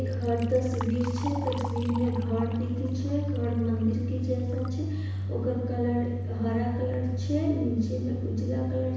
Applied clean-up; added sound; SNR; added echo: none; Liquid; 19 dB; reverberation time 1.1 s.